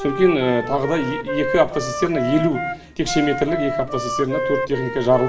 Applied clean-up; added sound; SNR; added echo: none; Wind instrument, woodwind instrument; 5 dB; reverberation time 0.7 s.